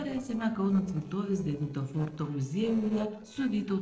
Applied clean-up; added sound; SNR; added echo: neural separator model SepFormer DNS4.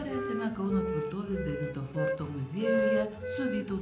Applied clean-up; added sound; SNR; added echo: none; Wind instrument, woodwind instrument; 1 dB; reverberation time 0.8 s.